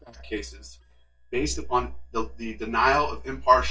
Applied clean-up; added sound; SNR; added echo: neural mask model DeepFilterNet 3.